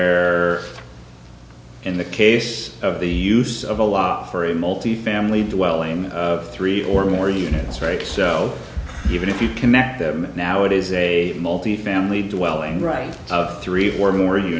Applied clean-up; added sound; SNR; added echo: none; Burping, eructation; 18 dB; none.